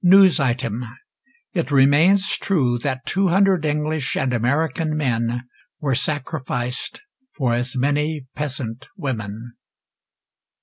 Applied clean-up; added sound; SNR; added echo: none; none; none; none.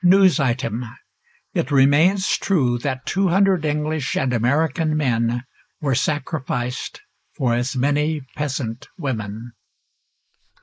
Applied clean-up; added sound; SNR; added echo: neural mask model Resemble Enhance denoiser.